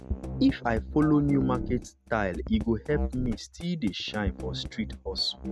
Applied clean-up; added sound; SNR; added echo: neural mask model RNNoise.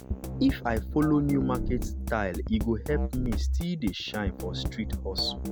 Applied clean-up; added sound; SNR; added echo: none; Drum kit; 3 dB; none.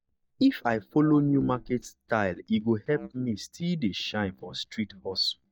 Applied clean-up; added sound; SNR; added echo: neural mask model DeepFilterNet 3.